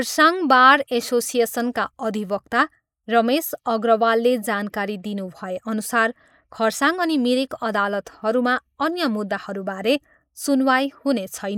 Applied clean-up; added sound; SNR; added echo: neural mask model Resemble Enhance denoiser.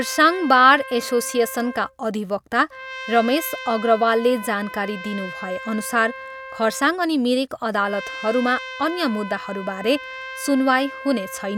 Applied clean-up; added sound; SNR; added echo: none; Trumpet; 13 dB; none.